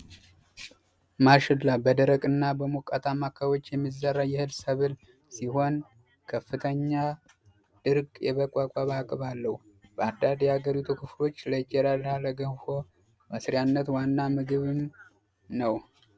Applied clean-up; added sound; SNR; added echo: none; none; none; none.